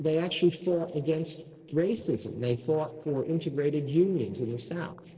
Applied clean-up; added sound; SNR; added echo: neural separator model SepFormer DNS4.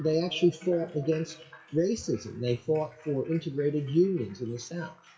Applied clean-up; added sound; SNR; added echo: classical method WPE with log-MMSE.